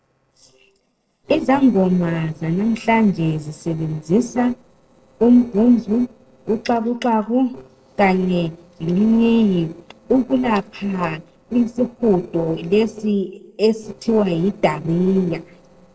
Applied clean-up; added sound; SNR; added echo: neural separator model SepFormer DNS4.